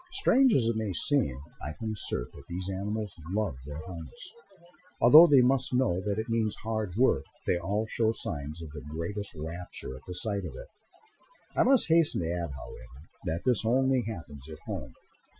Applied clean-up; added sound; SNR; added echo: classical method Wiener filter.